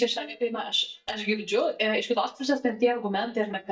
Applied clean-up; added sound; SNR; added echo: neural mask model DeepFilterNet 3.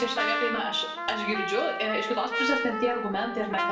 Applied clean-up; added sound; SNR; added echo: none; Trumpet; 2 dB; reverberation time 0.7 s.